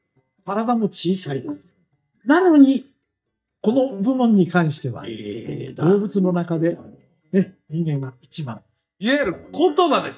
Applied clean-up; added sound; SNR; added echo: neural mask model DeepFilterNet 3.